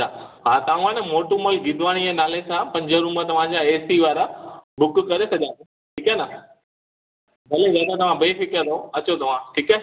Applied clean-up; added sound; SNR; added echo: none; none; none; none.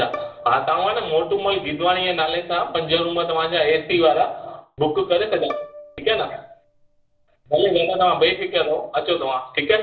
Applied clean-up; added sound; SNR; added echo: none; Bowed string instrument; 19 dB; reverberation time 0.4 s.